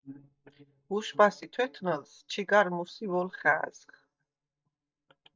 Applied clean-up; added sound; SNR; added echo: neural mask model DeepFilterNet 3.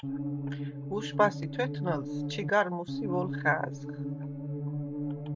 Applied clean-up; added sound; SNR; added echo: none; Musical instrument; 2 dB; none.